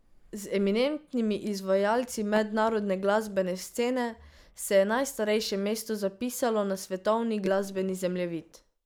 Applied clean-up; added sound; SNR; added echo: neural mask model Resemble Enhance denoiser.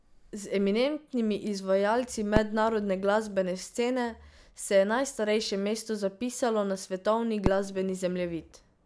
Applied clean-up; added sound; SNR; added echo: none; Fireworks; 13 dB; none.